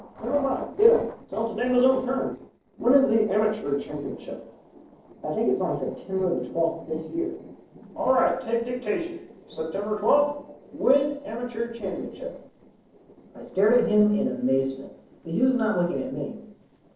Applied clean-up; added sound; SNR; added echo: neural separator model SepFormer DNS4.